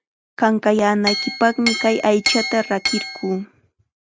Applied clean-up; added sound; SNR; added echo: none; Chink, clink; 5 dB; none.